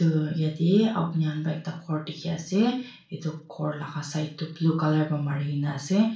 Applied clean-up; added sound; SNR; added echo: none; none; none; reverberation time 0.3 s.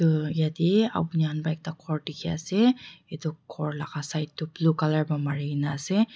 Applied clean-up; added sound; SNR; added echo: none; none; none; none.